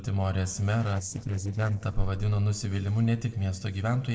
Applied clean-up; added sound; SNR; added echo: neural separator model SepFormer DNS4.